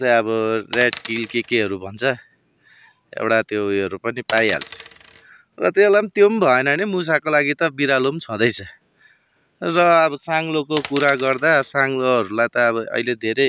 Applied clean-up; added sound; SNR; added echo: none; Coin (dropping); 15 dB; none.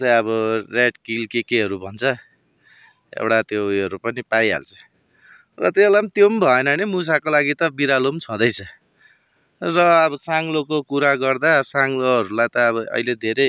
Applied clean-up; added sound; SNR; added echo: none; none; none; none.